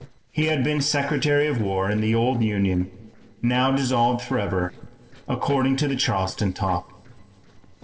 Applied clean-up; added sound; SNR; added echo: neural separator model SepFormer DNS4.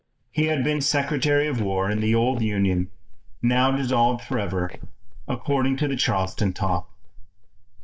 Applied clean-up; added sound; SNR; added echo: neural mask model DeepFilterNet 3.